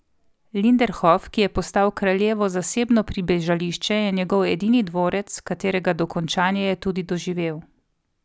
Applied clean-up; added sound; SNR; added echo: none; none; none; none.